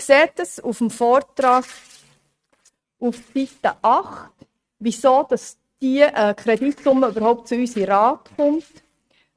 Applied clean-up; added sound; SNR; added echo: neural mask model RNNoise.